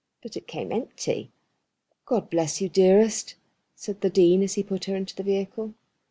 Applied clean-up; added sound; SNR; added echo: none; none; none; none.